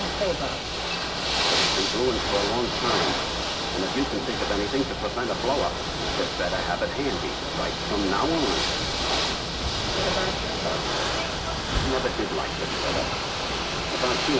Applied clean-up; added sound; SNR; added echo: none; Ocean / Boat, Water vehicle; -3 dB; reverberation time 1.4 s.